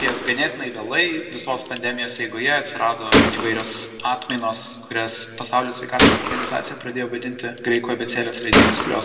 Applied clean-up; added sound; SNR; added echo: none; Gunshot, gunfire; -1 dB; reverberation time 2.4 s.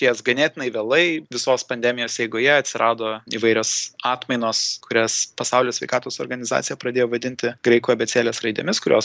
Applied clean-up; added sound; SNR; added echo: none; none; none; none.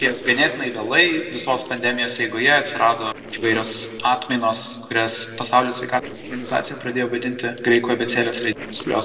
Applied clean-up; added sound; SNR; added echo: neural separator model SepFormer DNS4.